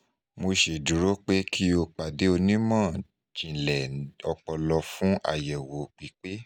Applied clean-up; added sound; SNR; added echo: none; none; none; none.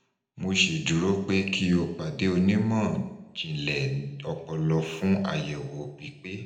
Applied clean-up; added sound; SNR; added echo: none; none; none; reverberation time 0.8 s.